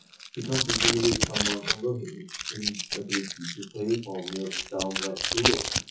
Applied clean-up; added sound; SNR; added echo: classical method WPE with log-MMSE.